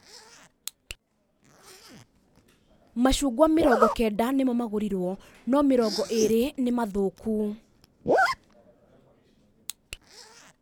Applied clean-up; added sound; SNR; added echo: none; Zipper (clothing); 7 dB; none.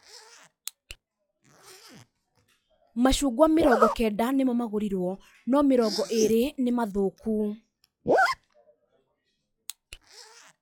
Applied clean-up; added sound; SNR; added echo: classical method log-MMSE.